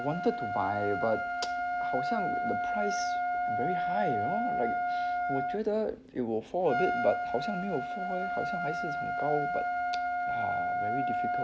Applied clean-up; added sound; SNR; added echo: none; Trumpet; -2 dB; none.